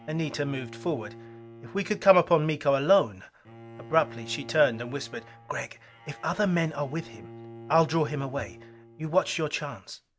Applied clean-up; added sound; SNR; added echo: none; Bowed string instrument; 18 dB; none.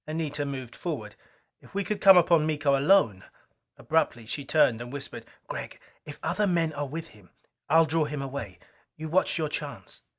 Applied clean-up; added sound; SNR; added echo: none; none; none; none.